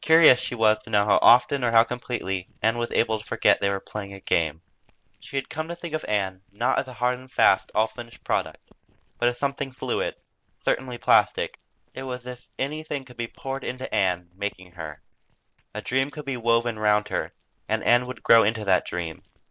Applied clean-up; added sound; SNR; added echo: neural separator model SepFormer DNS4.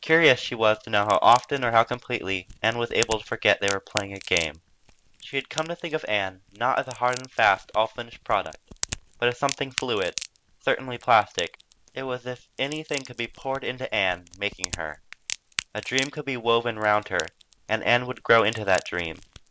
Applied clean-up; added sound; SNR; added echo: none; Crack; 15 dB; none.